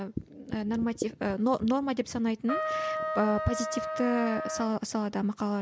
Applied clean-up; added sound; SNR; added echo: none; Trumpet; 4 dB; none.